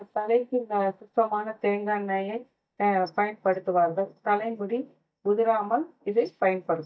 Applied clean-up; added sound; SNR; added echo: neural mask model DeepFilterNet 3.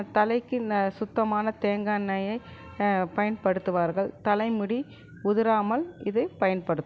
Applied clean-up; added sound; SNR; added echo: none; none; none; none.